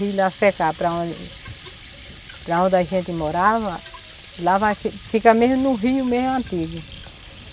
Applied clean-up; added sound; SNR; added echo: none; Rattle (instrument); 19 dB; none.